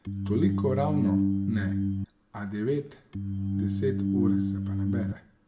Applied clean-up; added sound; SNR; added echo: none; Organ; -5 dB; reverberation time 0.4 s.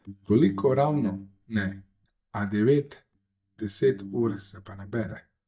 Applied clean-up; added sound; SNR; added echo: neural mask model DeepFilterNet 3.